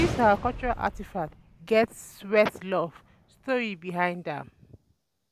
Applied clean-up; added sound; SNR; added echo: none; Gunshot, gunfire; 12 dB; none.